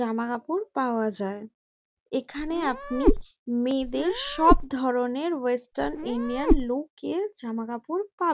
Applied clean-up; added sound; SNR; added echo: none; Meow; -2 dB; none.